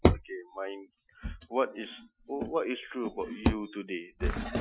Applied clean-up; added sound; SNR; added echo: classical method Wiener filter.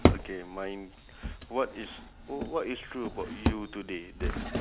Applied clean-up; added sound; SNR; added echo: none; Drawer open or close; -4 dB; none.